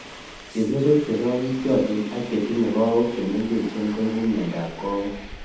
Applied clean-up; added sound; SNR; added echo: none; Subway, metro, underground; 16 dB; reverberation time 0.8 s.